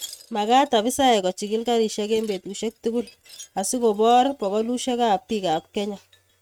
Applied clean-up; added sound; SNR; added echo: neural mask model RNNoise.